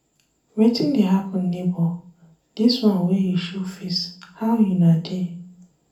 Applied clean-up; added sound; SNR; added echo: none; none; none; reverberation time 0.4 s.